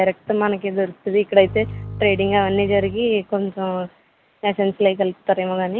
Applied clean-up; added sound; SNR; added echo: none; Bowed string instrument; 12 dB; none.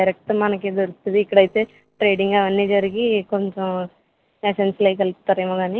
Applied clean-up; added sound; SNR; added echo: neural separator model SepFormer DNS4.